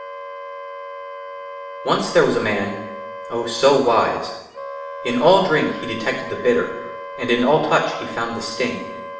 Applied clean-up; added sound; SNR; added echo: none; Wind instrument, woodwind instrument; 12 dB; reverberation time 0.9 s.